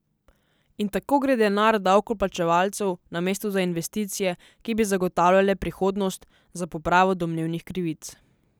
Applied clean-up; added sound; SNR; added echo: none; none; none; none.